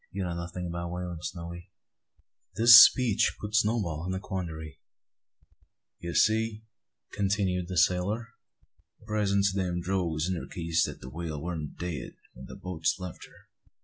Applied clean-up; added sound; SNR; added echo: none; none; none; none.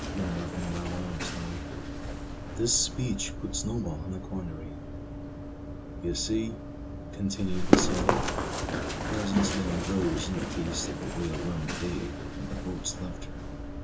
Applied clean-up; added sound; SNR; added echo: none; Run; -1 dB; reverberation time 0.2 s.